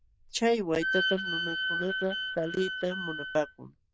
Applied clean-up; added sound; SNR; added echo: neural diffusion model UNIVERSE++.